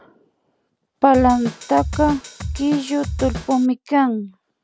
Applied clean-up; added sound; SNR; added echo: none; Drum kit; 8 dB; none.